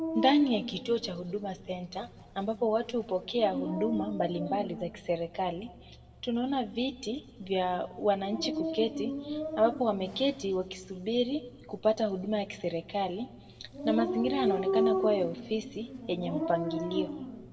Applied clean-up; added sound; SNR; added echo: none; Dog; 6 dB; reverberation time 1.2 s.